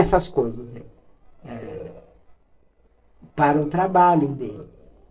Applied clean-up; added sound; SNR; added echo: neural separator model SepFormer DNS4.